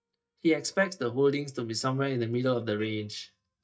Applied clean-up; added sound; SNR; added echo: neural mask model DeepFilterNet 3.